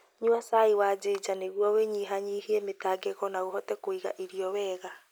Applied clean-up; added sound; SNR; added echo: none; none; none; none.